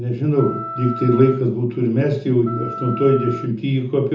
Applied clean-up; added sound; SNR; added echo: none; Wind instrument, woodwind instrument; 13 dB; reverberation time 0.5 s.